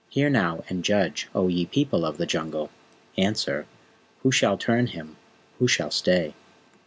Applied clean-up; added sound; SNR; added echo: none; none; none; none.